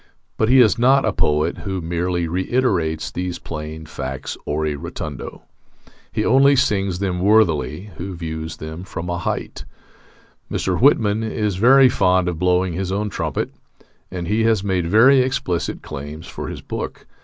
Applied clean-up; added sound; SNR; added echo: none; none; none; none.